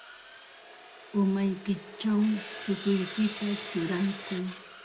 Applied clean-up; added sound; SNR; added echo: none; Sawing; 11 dB; reverberation time 0.5 s.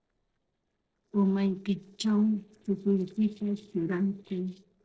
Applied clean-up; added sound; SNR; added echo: neural separator model SepFormer DNS4.